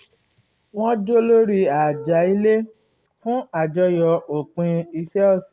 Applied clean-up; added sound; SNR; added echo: none; none; none; none.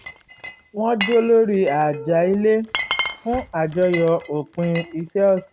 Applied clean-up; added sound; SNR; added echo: none; Glass; 11 dB; none.